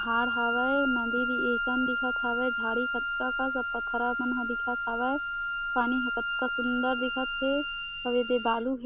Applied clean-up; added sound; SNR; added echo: none; Wind instrument, woodwind instrument; 0 dB; none.